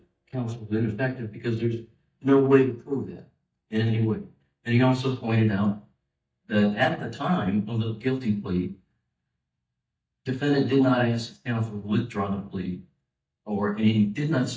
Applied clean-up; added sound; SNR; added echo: neural mask model DeepFilterNet 3.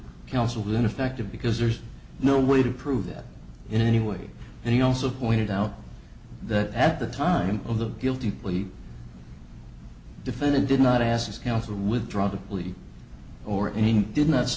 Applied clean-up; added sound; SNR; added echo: none; none; none; none.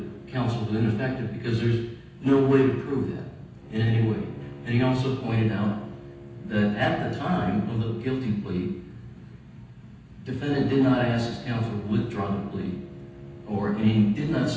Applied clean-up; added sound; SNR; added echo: none; Bowed string instrument; 19 dB; reverberation time 0.9 s.